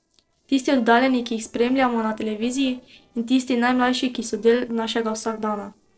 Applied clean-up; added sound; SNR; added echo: neural separator model SepFormer DNS4.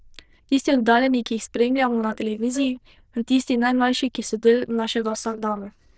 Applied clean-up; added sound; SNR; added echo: neural diffusion model UNIVERSE++.